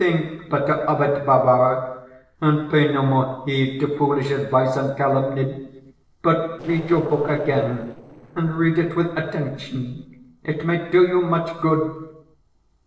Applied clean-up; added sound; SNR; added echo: neural separator model SepFormer DNS4.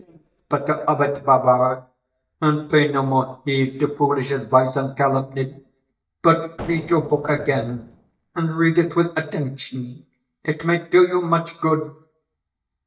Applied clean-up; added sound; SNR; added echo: neural mask model DeepFilterNet 3.